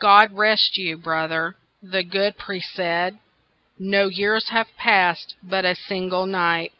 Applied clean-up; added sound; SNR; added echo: none; none; none; none.